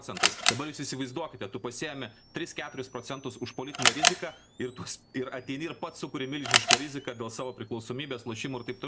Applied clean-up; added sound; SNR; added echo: none; Camera; -4 dB; none.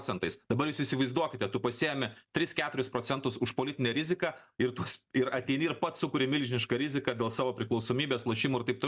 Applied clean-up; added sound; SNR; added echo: none; none; none; none.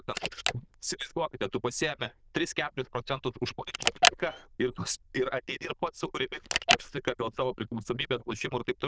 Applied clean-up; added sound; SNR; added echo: neural diffusion model UNIVERSE++.